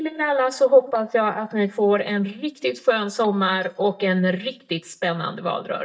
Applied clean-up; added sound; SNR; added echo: neural mask model DeepFilterNet 3.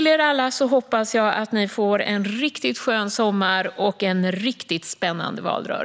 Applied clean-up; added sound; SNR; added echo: none; none; none; none.